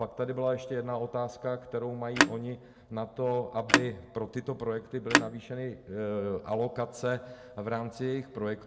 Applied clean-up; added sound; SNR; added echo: none; Telephone; -2 dB; reverberation time 1.7 s.